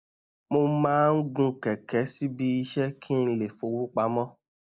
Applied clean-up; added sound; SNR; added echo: neural mask model Resemble Enhance denoiser.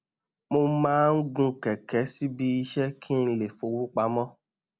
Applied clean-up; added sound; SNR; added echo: none; none; none; none.